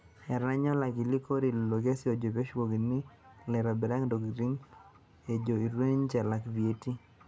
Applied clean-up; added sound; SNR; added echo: none; none; none; none.